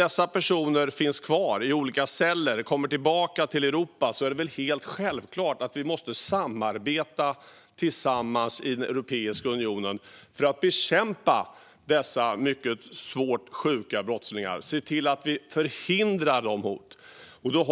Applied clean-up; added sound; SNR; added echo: none; none; none; none.